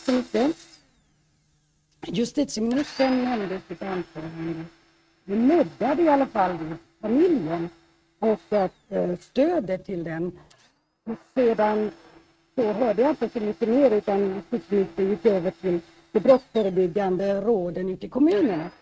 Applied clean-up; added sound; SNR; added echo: neural mask model RNNoise.